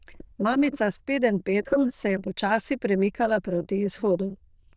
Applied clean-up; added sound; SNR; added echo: neural diffusion model UNIVERSE++.